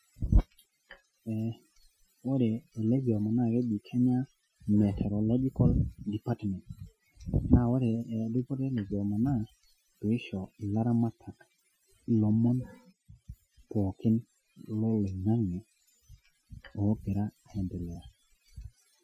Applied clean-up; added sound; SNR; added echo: classical method Wiener filter.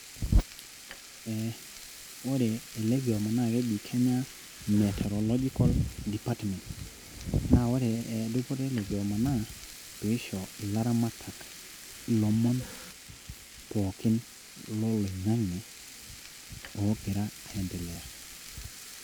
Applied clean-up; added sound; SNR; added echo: none; Frying (food); 16 dB; none.